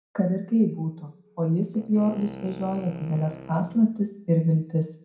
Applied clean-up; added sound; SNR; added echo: none; Wind instrument, woodwind instrument; 18 dB; reverberation time 0.5 s.